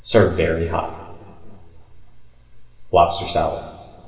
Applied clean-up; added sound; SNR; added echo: none; none; none; reverberation time 2.9 s.